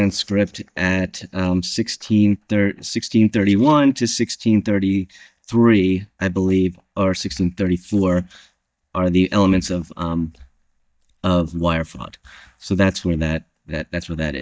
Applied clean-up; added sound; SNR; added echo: neural mask model DeepFilterNet 3.